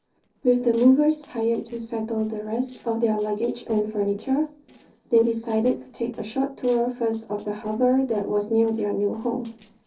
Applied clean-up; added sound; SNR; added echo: neural separator model SepFormer DNS4.